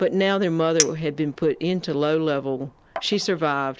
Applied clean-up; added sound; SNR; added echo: none; Chink, clink; 11 dB; none.